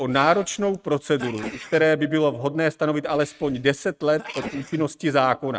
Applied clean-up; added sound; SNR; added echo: neural mask model RNNoise.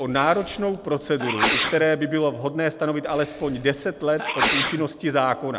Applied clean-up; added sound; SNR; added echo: none; Sneeze; 4 dB; none.